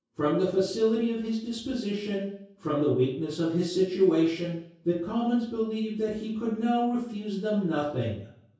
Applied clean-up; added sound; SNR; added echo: none; none; none; reverberation time 0.6 s.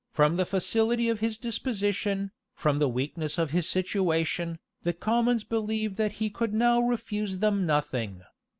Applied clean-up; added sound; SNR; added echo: none; none; none; none.